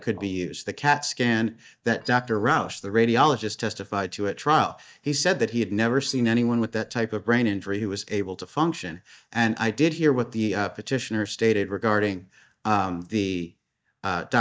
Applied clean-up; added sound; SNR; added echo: neural mask model DeepFilterNet 3.